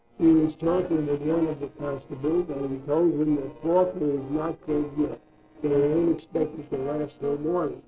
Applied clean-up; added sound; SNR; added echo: neural separator model SepFormer DNS4.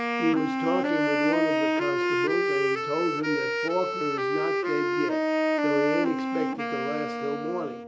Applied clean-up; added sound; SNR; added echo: none; Wind instrument, woodwind instrument; -4 dB; none.